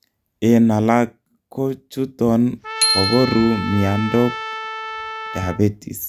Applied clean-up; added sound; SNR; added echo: none; Trumpet + Bicycle bell; 6 dB; none.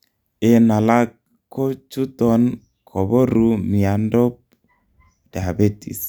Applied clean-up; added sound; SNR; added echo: none; none; none; none.